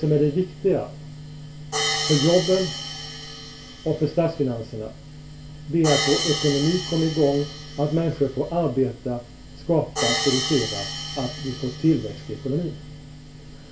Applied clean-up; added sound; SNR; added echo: none; Hi-hat; 8 dB; reverberation time 0.3 s.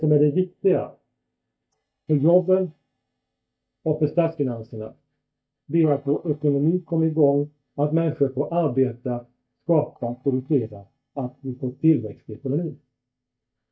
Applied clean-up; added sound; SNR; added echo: neural mask model DeepFilterNet 3.